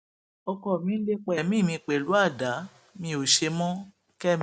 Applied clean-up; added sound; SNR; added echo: none; none; none; none.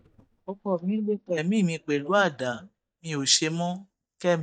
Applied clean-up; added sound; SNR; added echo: neural mask model DeepFilterNet 3.